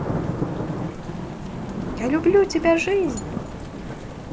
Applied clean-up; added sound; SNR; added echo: none; Thunder / Rain; 4 dB; none.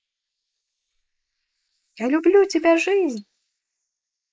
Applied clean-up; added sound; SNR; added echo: neural mask model Resemble Enhance denoiser.